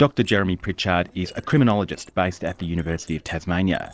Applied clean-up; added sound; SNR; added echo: neural separator model SepFormer DNS4.